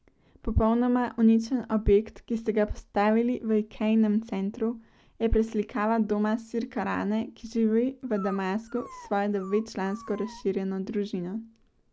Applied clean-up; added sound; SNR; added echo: none; Dog; 19 dB; none.